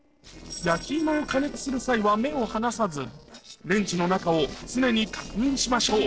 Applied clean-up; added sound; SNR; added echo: neural separator model SepFormer DNS4.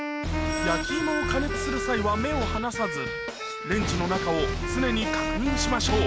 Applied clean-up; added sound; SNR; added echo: none; Wind instrument, woodwind instrument; 5 dB; none.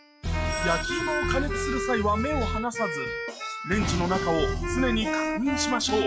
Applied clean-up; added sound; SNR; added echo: classical method log-MMSE.